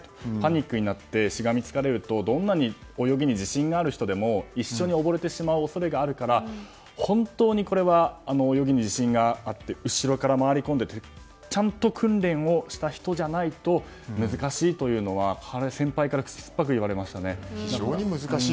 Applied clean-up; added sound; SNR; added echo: none; none; none; none.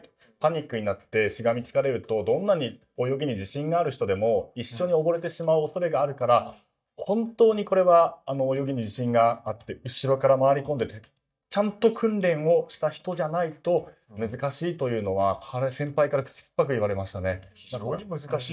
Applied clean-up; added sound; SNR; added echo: neural mask model DeepFilterNet 3.